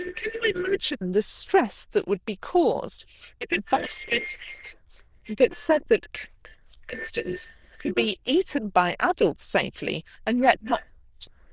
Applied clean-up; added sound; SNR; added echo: neural diffusion model UNIVERSE++.